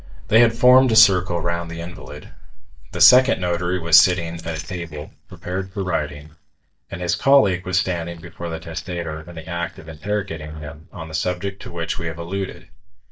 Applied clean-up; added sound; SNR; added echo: neural mask model DeepFilterNet 3.